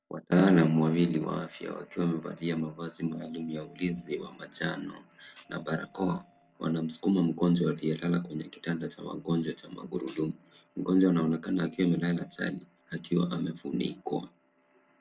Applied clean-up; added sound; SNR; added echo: neural separator model SepFormer DNS4.